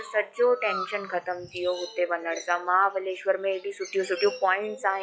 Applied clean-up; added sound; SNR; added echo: classical method log-MMSE.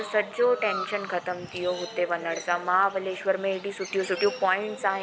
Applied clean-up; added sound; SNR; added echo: none; Chirp, tweet; 14 dB; none.